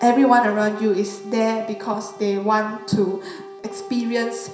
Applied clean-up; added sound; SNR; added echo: none; Brass instrument; 16 dB; reverberation time 0.7 s.